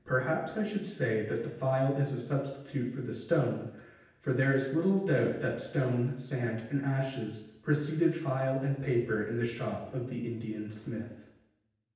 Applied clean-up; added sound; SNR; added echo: none; none; none; reverberation time 0.9 s.